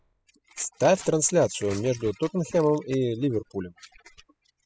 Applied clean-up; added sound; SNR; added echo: classical method spectral subtraction.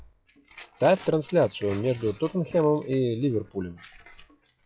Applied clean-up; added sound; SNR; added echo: classical method log-MMSE.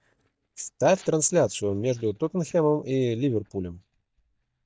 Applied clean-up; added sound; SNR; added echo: neural mask model DeepFilterNet 3.